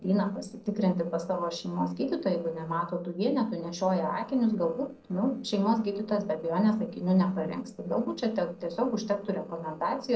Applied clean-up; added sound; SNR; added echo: neural separator model SepFormer DNS4.